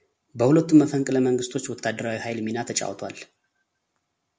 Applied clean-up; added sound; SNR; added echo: none; none; none; none.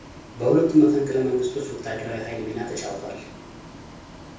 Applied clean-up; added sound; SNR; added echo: none; Bus; 18 dB; reverberation time 0.6 s.